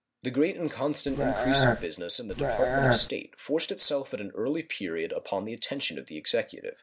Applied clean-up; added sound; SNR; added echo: none; Burping, eructation; -3 dB; none.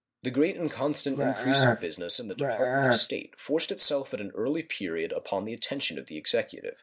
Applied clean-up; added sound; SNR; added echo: neural mask model Resemble Enhance denoiser.